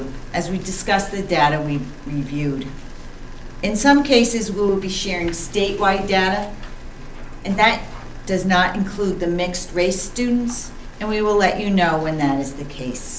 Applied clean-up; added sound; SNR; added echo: none; none; none; none.